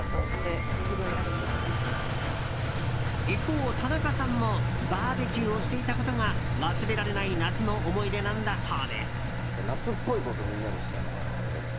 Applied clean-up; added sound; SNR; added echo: none; Engine; -3 dB; none.